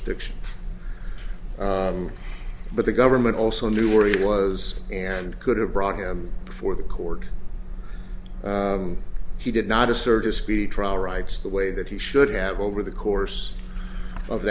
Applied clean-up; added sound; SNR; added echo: none; none; none; none.